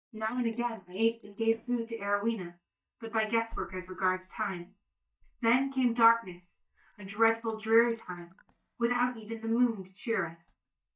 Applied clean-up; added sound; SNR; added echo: neural mask model DeepFilterNet 3.